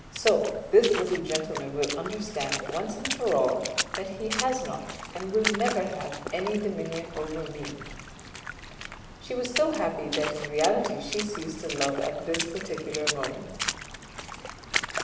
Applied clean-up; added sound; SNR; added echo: none; Water / Splash, splatter; 6 dB; reverberation time 1.2 s.